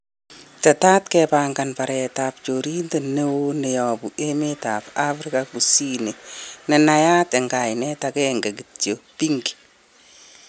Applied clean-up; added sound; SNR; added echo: none; none; none; none.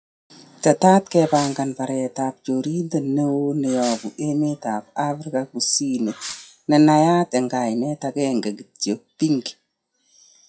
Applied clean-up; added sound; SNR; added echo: classical method WPE with log-MMSE.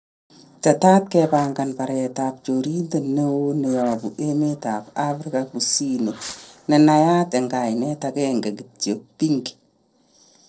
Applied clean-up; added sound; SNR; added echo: neural separator model SepFormer DNS4.